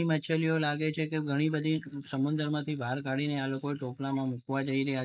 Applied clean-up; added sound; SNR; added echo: neural mask model Resemble Enhance denoiser.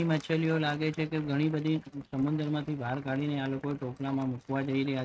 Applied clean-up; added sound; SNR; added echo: neural mask model RNNoise.